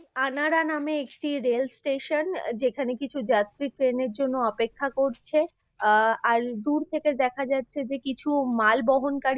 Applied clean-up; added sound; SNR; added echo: neural mask model DeepFilterNet 3.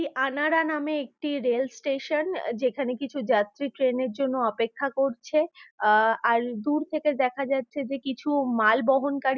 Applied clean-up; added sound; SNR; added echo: none; none; none; none.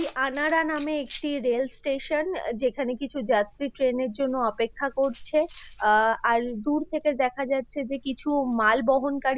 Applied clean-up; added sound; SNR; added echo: none; Keys jangling; 20 dB; none.